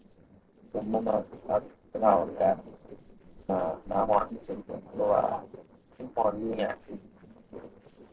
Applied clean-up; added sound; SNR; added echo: neural separator model SepFormer DNS4.